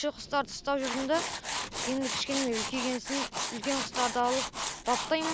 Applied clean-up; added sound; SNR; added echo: none; Tools; 4 dB; none.